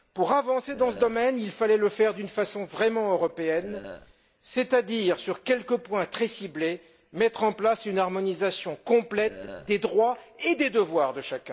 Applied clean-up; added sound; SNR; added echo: none; Burping, eructation; 15 dB; none.